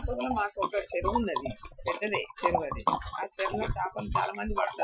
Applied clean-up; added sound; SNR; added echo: classical method Wiener filter.